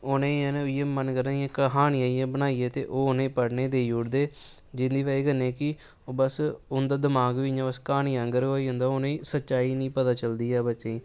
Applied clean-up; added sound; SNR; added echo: none; none; none; none.